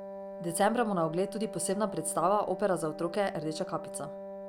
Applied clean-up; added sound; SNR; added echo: none; Wind instrument, woodwind instrument; 10 dB; none.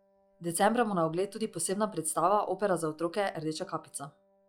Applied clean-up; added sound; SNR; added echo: classical method log-MMSE.